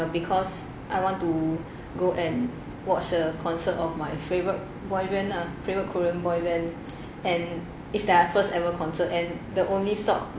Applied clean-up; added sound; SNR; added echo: none; none; none; none.